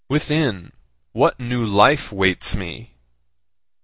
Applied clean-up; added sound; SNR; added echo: none; none; none; none.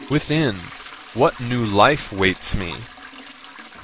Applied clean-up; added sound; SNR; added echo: none; Trickle, dribble / Toilet flush / Hiss; 18 dB; none.